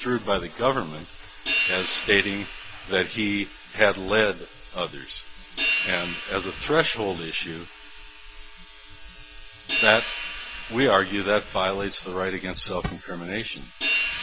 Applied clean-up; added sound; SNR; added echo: none; Hi-hat; 5 dB; none.